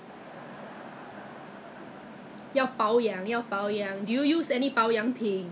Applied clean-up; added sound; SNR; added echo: none; Crowd; 18 dB; none.